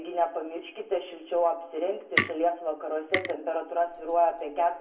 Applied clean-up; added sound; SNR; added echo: none; Tick; 4 dB; reverberation time 0.3 s.